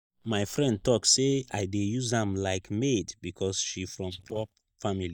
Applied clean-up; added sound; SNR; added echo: neural mask model DeepFilterNet 3.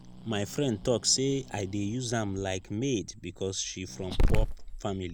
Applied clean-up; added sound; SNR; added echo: none; Growling; 1 dB; none.